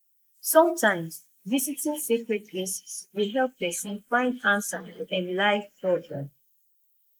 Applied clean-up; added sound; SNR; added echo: neural mask model Resemble Enhance denoiser.